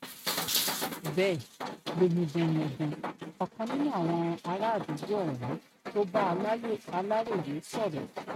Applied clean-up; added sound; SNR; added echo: neural mask model RNNoise.